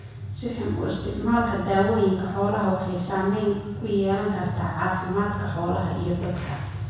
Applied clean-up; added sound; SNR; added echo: none; none; none; reverberation time 1.0 s.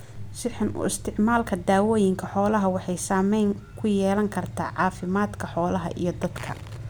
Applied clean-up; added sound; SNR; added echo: none; none; none; none.